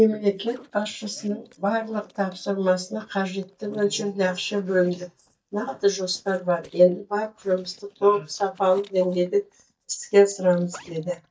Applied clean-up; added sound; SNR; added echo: neural mask model DeepFilterNet 3.